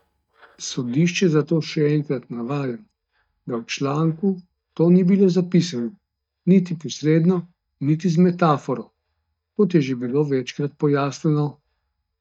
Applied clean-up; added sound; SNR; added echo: neural mask model DeepFilterNet 3.